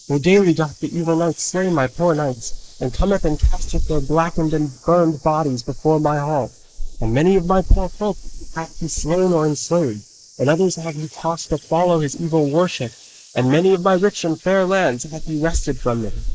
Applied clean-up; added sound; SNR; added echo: neural mask model Resemble Enhance denoiser.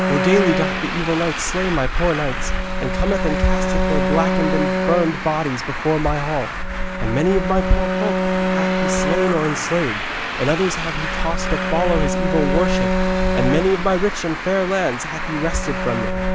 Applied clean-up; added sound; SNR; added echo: none; Traffic noise, roadway noise + Bowed string instrument; -1 dB; none.